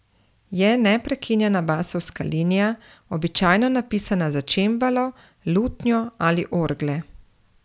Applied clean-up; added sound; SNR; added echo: none; none; none; none.